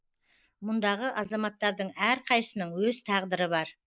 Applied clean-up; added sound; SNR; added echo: neural mask model Resemble Enhance denoiser.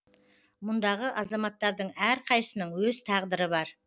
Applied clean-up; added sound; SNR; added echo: none; none; none; none.